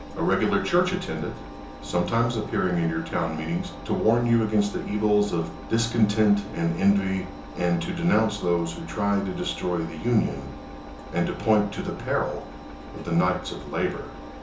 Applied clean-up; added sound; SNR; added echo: none; Engine; 13 dB; reverberation time 0.6 s.